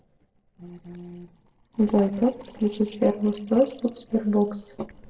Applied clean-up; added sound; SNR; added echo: neural separator model SepFormer DNS4.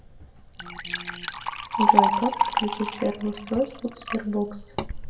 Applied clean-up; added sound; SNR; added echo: none; Liquid; -3 dB; reverberation time 0.7 s.